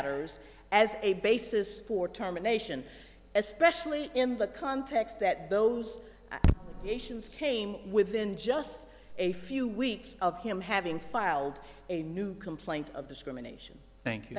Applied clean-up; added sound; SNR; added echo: none; none; none; none.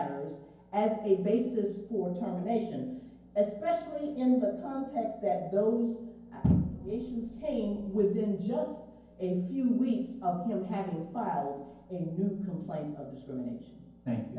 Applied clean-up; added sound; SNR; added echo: none; none; none; reverberation time 0.9 s.